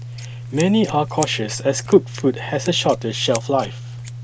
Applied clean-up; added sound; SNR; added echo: none; Scissors; 11 dB; none.